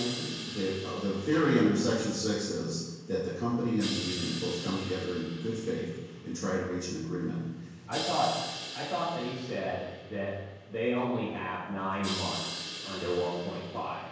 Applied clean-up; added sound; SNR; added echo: none; Crash cymbal; 11 dB; reverberation time 1.0 s.